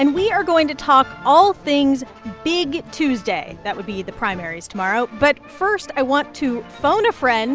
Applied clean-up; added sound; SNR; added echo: none; none; none; none.